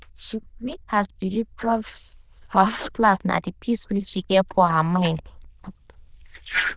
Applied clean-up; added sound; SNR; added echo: neural diffusion model UNIVERSE++.